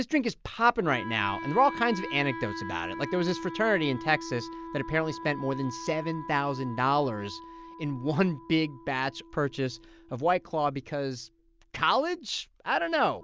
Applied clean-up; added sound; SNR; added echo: none; Wind instrument, woodwind instrument; 12 dB; none.